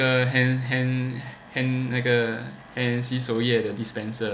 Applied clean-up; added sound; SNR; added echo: none; none; none; none.